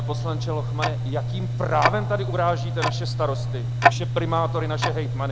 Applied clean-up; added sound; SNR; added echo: none; Tick-tock; -3 dB; none.